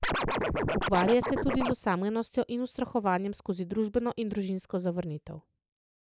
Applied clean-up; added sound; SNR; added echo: neural mask model Resemble Enhance denoiser.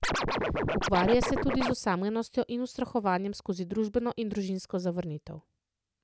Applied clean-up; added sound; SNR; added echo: none; Scratching (performance technique); -1 dB; none.